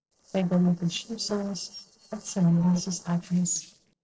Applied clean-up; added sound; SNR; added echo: neural separator model SepFormer DNS4.